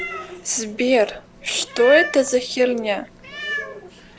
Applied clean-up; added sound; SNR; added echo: none; Meow; 10 dB; none.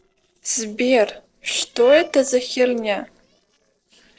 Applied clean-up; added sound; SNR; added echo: neural separator model SepFormer DNS4.